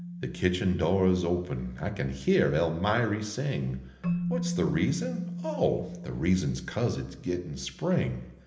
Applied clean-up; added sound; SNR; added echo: none; Keyboard (musical); 9 dB; reverberation time 0.8 s.